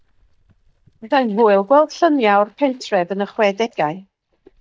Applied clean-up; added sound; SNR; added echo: neural mask model DeepFilterNet 3.